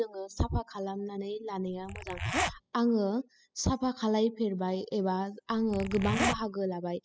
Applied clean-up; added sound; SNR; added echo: classical method spectral subtraction.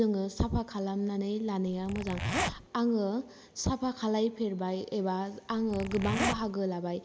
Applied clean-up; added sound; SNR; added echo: none; Zipper (clothing); 3 dB; none.